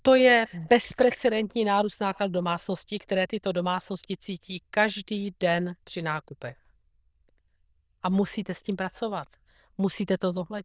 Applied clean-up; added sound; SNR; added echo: neural diffusion model UNIVERSE++.